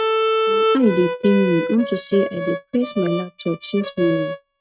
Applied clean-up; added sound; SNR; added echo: neural mask model RNNoise.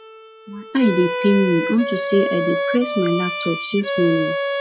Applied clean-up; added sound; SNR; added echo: classical method log-MMSE.